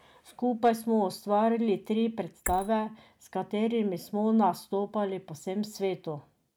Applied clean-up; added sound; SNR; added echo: neural mask model Resemble Enhance denoiser.